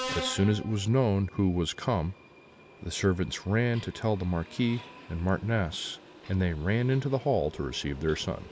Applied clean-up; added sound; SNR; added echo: none; Subway, metro, underground; 16 dB; none.